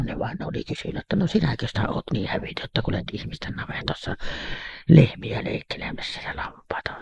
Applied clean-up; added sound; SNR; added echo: neural mask model Resemble Enhance denoiser.